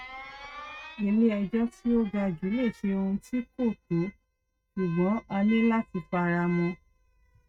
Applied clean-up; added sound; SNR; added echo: neural mask model RNNoise.